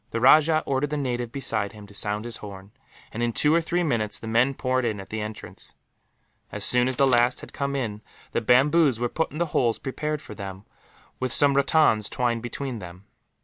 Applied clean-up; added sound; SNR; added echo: none; Bird; 12 dB; none.